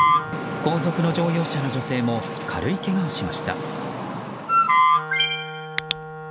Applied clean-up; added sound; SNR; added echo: none; Wind instrument, woodwind instrument; 0 dB; none.